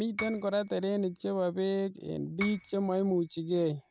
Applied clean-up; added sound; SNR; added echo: none; Piano; 15 dB; none.